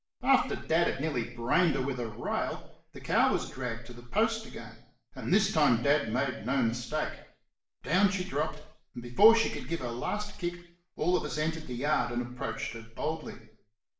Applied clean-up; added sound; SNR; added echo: none; none; none; reverberation time 0.5 s.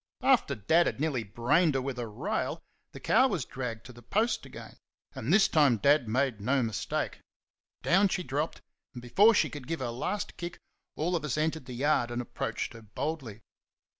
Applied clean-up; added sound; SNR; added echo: none; none; none; none.